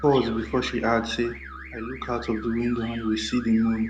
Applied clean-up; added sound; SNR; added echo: none; Musical instrument + Alarm / Car; 14 dB; none.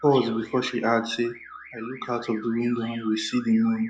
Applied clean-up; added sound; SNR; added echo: classical method log-MMSE.